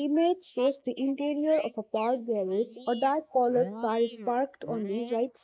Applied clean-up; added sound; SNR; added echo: neural mask model Resemble Enhance denoiser.